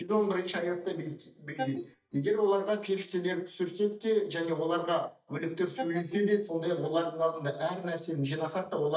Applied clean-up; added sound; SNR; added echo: neural mask model DeepFilterNet 3.